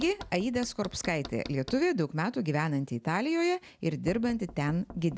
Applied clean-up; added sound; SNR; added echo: none; Knock; 19 dB; none.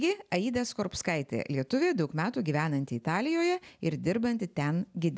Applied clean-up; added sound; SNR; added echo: none; none; none; none.